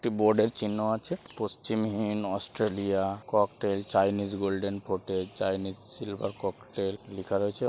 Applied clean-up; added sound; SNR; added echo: none; none; none; none.